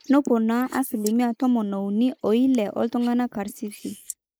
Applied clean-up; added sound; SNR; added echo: neural mask model Resemble Enhance denoiser.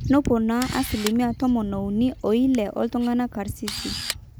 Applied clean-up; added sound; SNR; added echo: none; Camera; 14 dB; none.